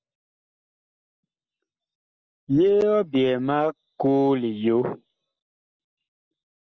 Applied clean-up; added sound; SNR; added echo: none; none; none; none.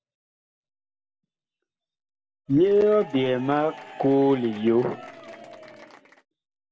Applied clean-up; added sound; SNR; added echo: none; Applause / Crowd / Cheering; 18 dB; reverberation time 1.6 s.